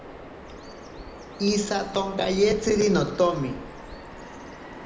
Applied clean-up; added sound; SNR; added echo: none; Bird vocalization, bird call, bird song; 13 dB; reverberation time 0.7 s.